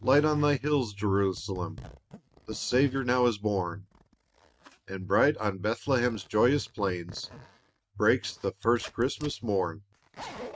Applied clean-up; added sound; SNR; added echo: neural mask model RNNoise.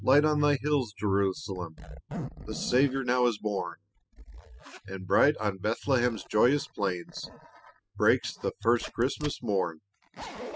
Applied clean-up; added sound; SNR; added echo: classical method spectral subtraction.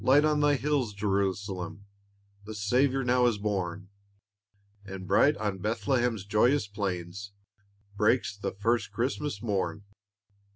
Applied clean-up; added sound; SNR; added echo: none; none; none; none.